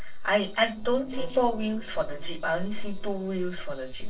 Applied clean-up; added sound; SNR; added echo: neural separator model SepFormer DNS4.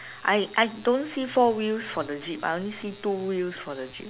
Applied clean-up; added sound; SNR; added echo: none; none; none; none.